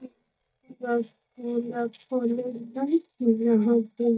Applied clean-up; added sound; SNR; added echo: neural mask model DeepFilterNet 3.